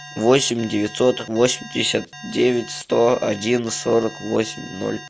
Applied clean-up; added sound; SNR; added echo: none; Alarm; 17 dB; none.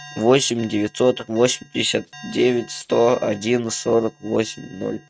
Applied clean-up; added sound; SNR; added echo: neural mask model RNNoise.